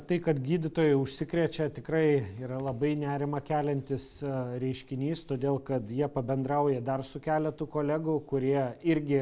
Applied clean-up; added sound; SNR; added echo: none; none; none; none.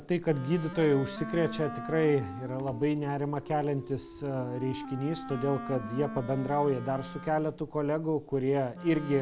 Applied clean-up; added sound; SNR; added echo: none; Wind instrument, woodwind instrument; 12 dB; none.